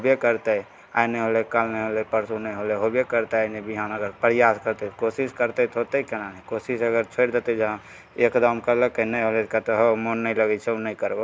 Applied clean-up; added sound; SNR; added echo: none; none; none; none.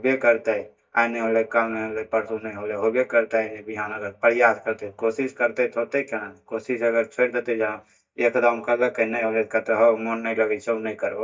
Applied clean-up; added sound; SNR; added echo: neural mask model DeepFilterNet 3.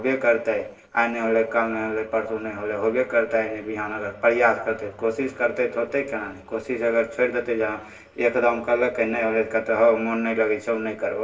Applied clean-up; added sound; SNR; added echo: neural separator model SepFormer DNS4.